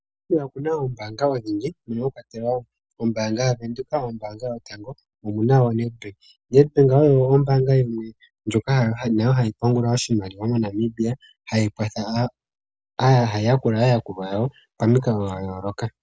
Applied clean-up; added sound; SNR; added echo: none; none; none; none.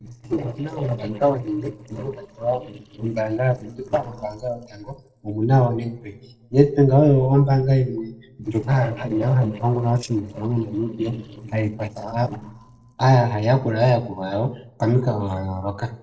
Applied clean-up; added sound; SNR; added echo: neural separator model SepFormer DNS4.